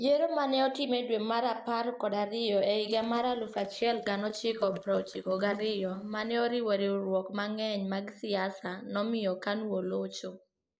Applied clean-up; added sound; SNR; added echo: neural mask model Resemble Enhance denoiser.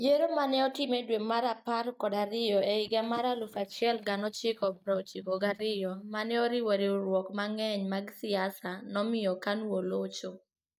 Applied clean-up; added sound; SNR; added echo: neural mask model DeepFilterNet 3.